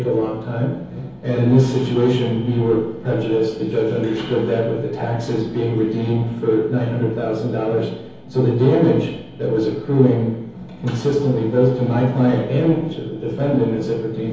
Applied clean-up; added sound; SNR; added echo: none; none; none; reverberation time 2.2 s.